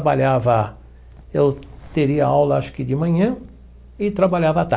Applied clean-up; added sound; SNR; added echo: none; none; none; none.